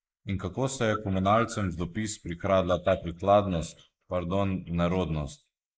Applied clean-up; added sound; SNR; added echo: neural mask model Resemble Enhance denoiser.